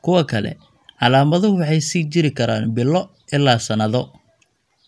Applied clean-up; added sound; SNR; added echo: none; none; none; none.